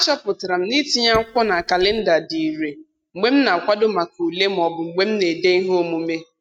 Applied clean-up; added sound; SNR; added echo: neural mask model RNNoise.